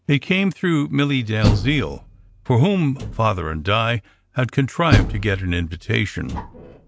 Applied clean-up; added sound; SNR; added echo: none; Door; 6 dB; none.